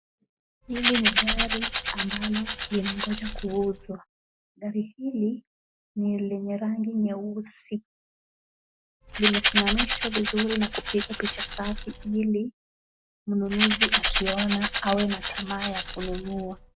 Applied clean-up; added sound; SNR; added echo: none; Rattle / Rattle (instrument); -1 dB; none.